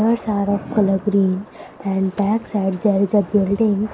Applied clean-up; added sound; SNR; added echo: none; Gunshot, gunfire; 18 dB; none.